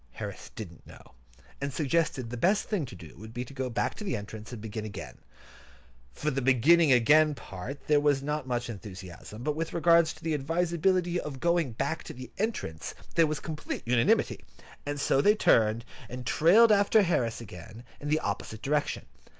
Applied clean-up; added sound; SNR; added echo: none; none; none; none.